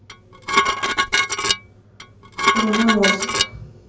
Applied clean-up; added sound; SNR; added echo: none; Dishes, pots, and pans; -4 dB; reverberation time 0.6 s.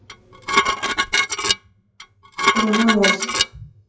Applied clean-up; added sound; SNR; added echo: classical method WPE with log-MMSE.